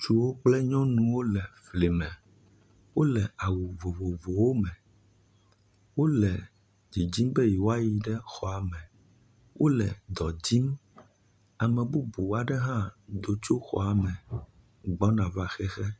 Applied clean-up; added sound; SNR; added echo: none; none; none; none.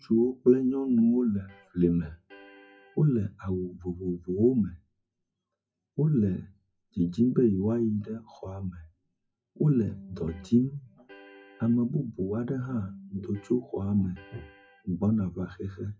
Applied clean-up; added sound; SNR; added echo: classical method WPE with log-MMSE.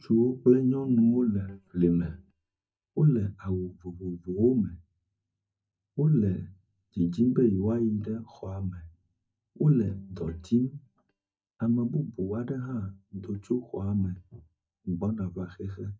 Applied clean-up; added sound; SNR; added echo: neural mask model DeepFilterNet 3.